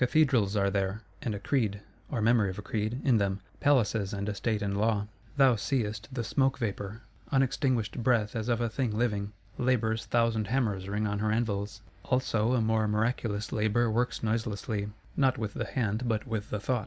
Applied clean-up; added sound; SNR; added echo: none; none; none; none.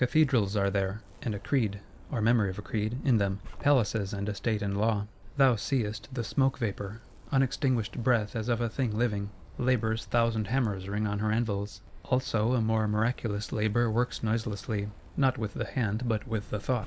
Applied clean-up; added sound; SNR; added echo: none; Zipper (clothing); 19 dB; none.